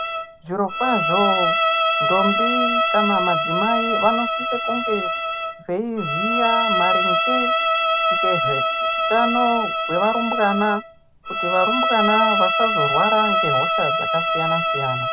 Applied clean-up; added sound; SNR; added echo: none; Bowed string instrument; -3 dB; none.